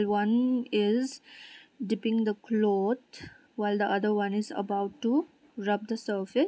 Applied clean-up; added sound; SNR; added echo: none; none; none; none.